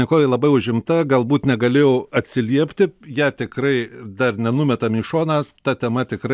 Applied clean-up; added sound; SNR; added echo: none; none; none; none.